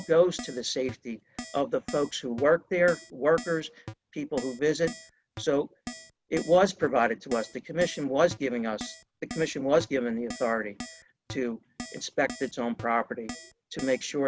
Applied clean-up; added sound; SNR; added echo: none; Keyboard (musical); 16 dB; none.